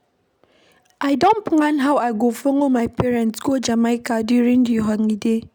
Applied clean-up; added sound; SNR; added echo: none; none; none; none.